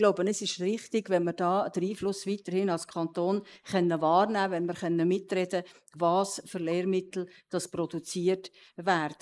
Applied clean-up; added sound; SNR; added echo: neural mask model Resemble Enhance denoiser.